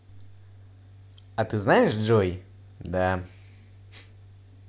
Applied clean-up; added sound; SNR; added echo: none; none; none; none.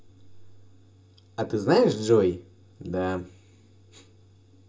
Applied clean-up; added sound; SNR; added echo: none; none; none; reverberation time 0.2 s.